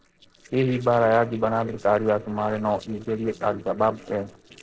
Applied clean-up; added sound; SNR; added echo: neural separator model SepFormer DNS4.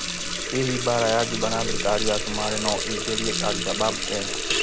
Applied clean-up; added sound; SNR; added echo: none; Water tap, faucet; 0 dB; none.